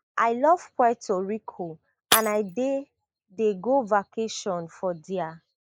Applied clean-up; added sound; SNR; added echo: neural mask model Resemble Enhance denoiser.